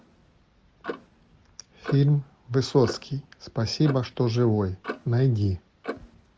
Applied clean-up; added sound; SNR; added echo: none; Clock; 15 dB; none.